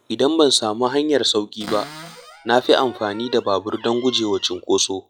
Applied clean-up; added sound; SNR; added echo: classical method log-MMSE.